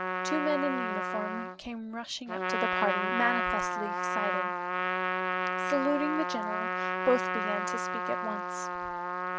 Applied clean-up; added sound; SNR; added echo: none; Trumpet; -2 dB; none.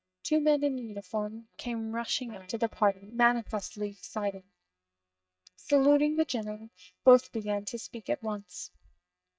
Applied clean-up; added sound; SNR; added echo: neural mask model DeepFilterNet 3.